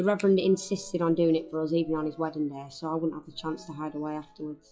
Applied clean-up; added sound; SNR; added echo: classical method log-MMSE.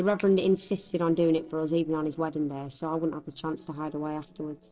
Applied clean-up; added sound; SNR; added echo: neural separator model SepFormer DNS4.